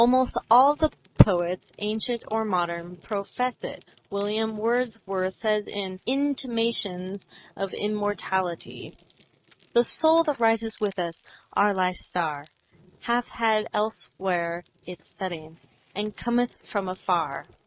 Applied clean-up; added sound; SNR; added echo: neural mask model RNNoise.